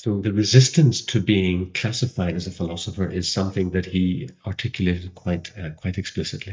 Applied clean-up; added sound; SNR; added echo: neural mask model DeepFilterNet 3.